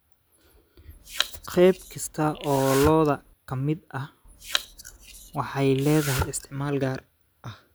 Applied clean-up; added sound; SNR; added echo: none; Domestic sounds, home sounds; 8 dB; none.